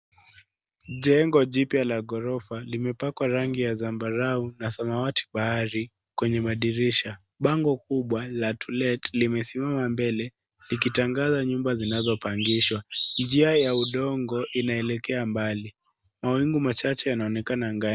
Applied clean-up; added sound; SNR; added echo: none; none; none; none.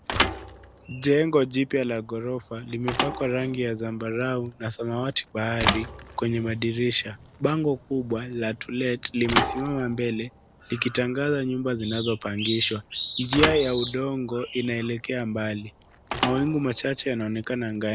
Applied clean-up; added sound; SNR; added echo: none; Thump, thud / Bicycle; 7 dB; none.